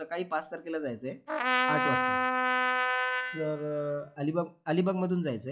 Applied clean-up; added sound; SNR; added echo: classical method log-MMSE.